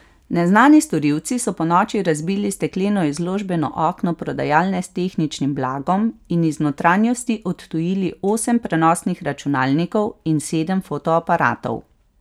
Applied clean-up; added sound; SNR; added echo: none; none; none; none.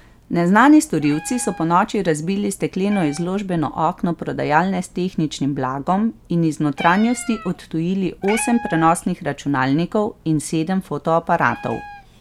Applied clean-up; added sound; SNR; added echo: none; Meow; 19 dB; none.